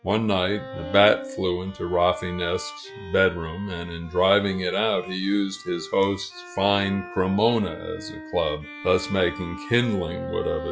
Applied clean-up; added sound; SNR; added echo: classical method log-MMSE.